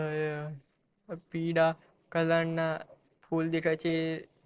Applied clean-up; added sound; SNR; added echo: neural separator model SepFormer DNS4.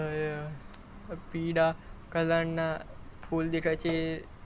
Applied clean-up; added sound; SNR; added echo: none; Sink (filling or washing); 14 dB; none.